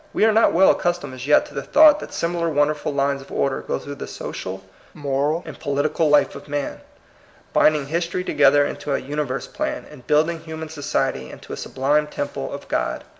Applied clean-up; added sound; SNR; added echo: none; none; none; none.